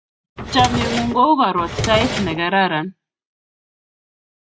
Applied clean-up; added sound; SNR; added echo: none; Drawer open or close; 4 dB; none.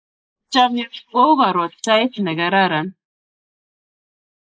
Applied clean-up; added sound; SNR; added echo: neural mask model Resemble Enhance denoiser.